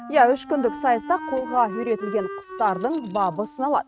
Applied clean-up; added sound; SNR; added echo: neural mask model RNNoise.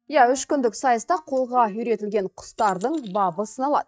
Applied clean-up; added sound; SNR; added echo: neural mask model DeepFilterNet 3.